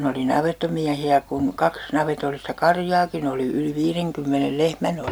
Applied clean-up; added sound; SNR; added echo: none; none; none; none.